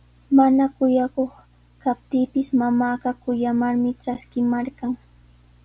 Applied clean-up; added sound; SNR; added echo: none; none; none; none.